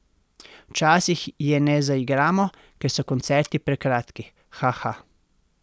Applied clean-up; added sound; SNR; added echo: none; none; none; none.